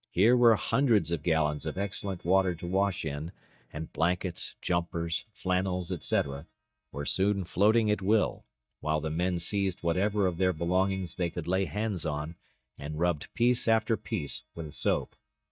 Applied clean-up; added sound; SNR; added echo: neural mask model DeepFilterNet 3.